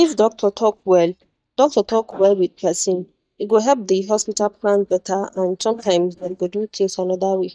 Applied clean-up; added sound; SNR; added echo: neural mask model DeepFilterNet 3.